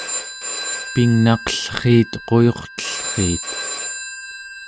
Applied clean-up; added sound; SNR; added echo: none; Telephone; 8 dB; none.